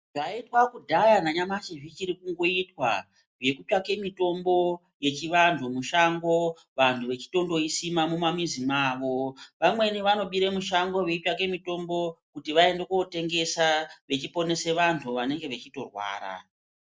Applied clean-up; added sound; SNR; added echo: none; none; none; none.